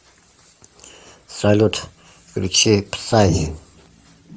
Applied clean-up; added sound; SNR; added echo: none; none; none; none.